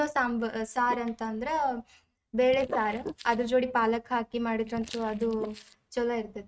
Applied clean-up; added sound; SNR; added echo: neural mask model RNNoise.